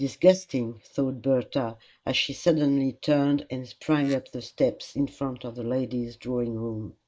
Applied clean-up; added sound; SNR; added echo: neural mask model Resemble Enhance denoiser.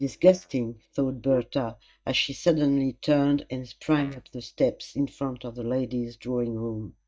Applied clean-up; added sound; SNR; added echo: neural mask model DeepFilterNet 3.